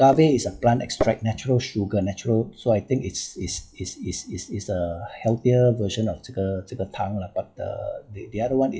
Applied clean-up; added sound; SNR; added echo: classical method WPE with log-MMSE.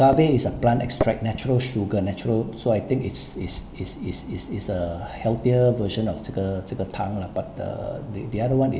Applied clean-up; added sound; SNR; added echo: none; Microwave oven; 14 dB; reverberation time 0.5 s.